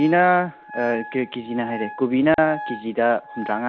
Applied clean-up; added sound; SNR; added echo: none; Wind instrument, woodwind instrument; 14 dB; none.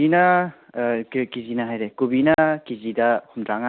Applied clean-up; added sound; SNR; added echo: none; none; none; none.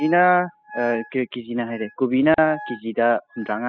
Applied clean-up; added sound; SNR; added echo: classical method spectral subtraction.